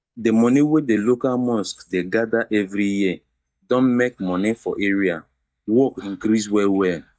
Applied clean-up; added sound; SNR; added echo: neural mask model DeepFilterNet 3.